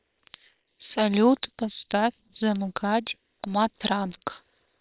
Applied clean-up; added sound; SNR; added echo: neural separator model SepFormer WHAM!.